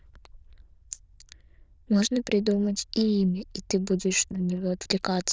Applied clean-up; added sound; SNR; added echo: neural diffusion model UNIVERSE++.